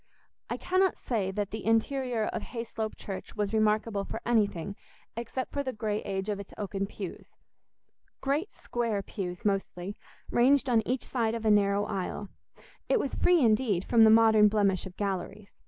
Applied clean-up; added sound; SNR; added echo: none; none; none; none.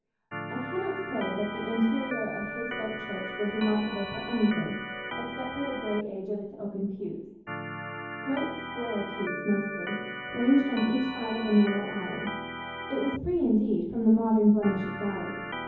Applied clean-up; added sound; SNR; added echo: none; Organ; 8 dB; reverberation time 0.9 s.